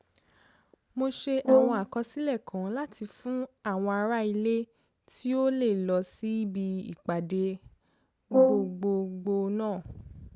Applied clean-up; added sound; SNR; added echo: none; Brass instrument; -2 dB; none.